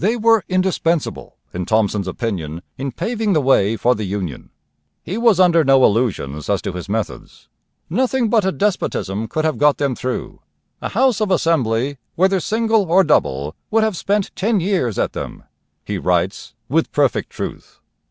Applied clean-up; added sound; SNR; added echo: none; none; none; none.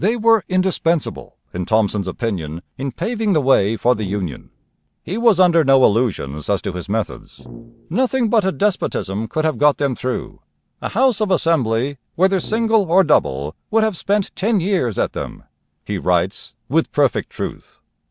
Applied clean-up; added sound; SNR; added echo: none; Brass instrument; 19 dB; none.